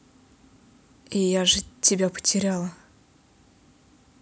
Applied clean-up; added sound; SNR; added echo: none; none; none; none.